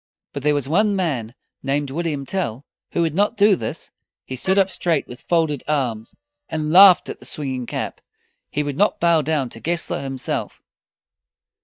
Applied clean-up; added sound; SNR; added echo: neural mask model DeepFilterNet 3.